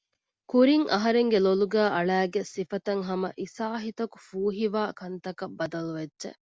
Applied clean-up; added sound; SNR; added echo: none; none; none; none.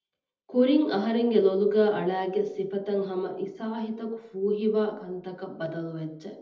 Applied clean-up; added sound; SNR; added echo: none; none; none; reverberation time 0.8 s.